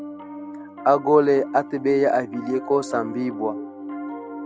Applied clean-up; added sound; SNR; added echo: none; Piano; 11 dB; none.